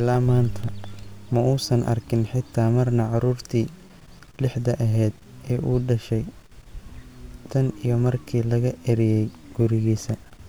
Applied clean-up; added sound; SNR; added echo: none; none; none; none.